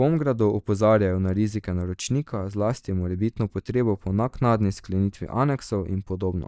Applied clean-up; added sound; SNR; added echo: neural mask model DeepFilterNet 3.